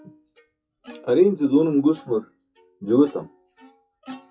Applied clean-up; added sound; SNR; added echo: classical method WPE with log-MMSE.